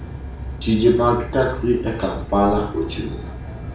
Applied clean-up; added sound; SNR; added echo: none; Aircraft; 9 dB; reverberation time 0.4 s.